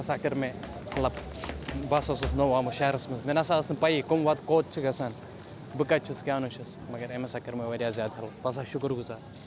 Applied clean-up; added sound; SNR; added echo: none; Run; 8 dB; none.